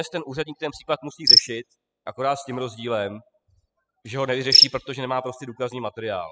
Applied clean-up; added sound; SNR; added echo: classical method spectral subtraction.